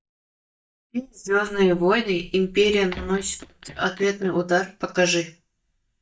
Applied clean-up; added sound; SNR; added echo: neural mask model DeepFilterNet 3.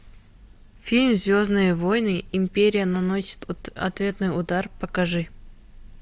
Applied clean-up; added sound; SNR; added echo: none; none; none; none.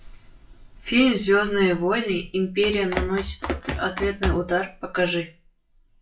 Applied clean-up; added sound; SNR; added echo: classical method WPE with log-MMSE.